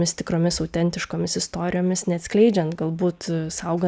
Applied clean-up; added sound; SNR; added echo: none; none; none; none.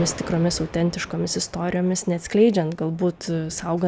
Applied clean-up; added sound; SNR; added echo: none; Thunder; 17 dB; none.